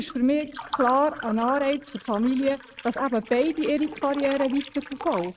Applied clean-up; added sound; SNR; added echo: neural mask model RNNoise.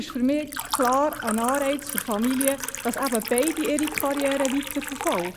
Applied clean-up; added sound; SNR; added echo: none; Liquid; 7 dB; none.